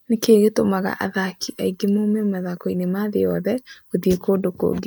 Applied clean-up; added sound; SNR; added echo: neural mask model DeepFilterNet 3.